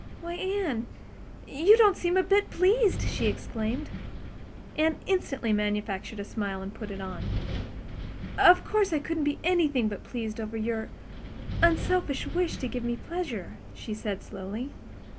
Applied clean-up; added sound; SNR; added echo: none; Wind; 9 dB; none.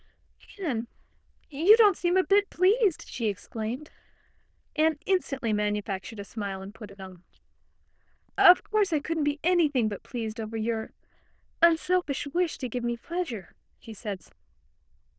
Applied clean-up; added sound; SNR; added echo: neural diffusion model UNIVERSE++.